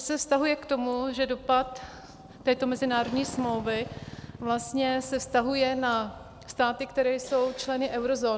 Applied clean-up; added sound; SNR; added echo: none; Motorcycle; 19 dB; none.